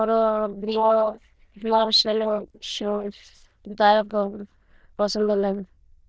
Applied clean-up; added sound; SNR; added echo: neural diffusion model UNIVERSE++.